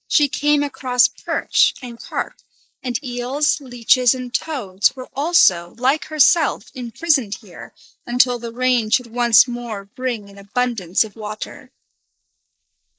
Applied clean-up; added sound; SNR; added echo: neural mask model Resemble Enhance denoiser.